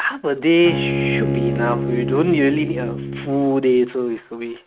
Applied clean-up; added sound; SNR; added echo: neural mask model RNNoise.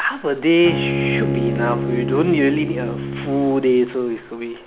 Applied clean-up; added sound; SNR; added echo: none; Bowed string instrument; 5 dB; none.